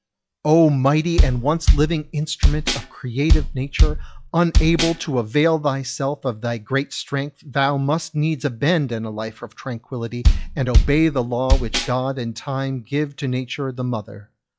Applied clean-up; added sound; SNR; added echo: classical method log-MMSE.